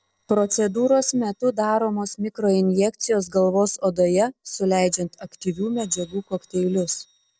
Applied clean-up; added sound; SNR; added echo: neural separator model SepFormer DNS4.